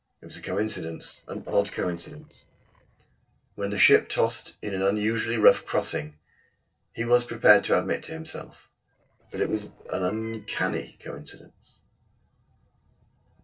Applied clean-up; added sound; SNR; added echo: neural separator model SepFormer DNS4.